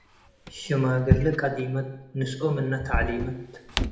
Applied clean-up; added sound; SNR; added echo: none; Drawer open or close; 2 dB; reverberation time 0.8 s.